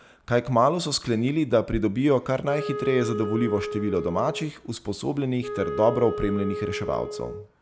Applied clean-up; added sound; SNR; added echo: none; Wind instrument, woodwind instrument; 8 dB; none.